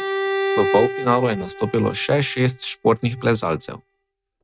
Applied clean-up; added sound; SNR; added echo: neural mask model RNNoise.